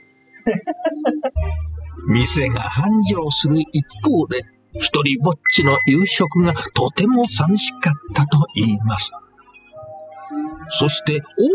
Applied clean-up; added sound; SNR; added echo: classical method spectral subtraction.